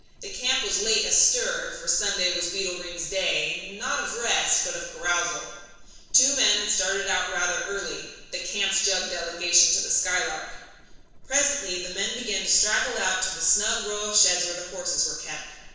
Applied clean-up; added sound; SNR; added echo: neural separator model SepFormer DNS4.